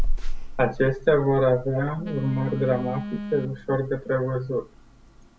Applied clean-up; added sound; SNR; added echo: none; Telephone; 4 dB; none.